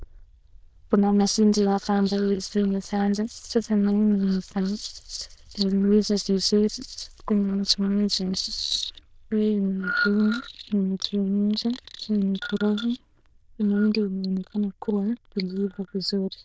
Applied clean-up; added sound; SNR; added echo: neural diffusion model UNIVERSE++.